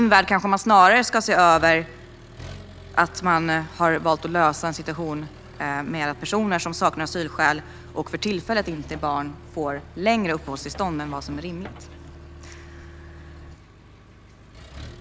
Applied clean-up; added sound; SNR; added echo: none; Accelerating, revving, vroom; 18 dB; none.